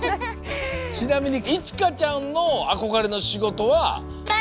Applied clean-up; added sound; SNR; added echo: none; none; none; none.